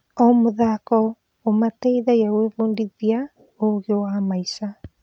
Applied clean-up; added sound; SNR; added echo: none; none; none; none.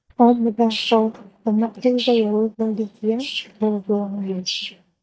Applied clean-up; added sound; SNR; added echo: neural mask model DeepFilterNet 3.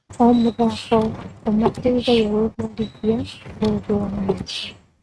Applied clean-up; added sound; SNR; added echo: neural mask model RNNoise.